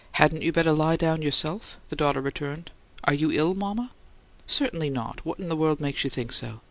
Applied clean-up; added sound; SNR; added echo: none; none; none; none.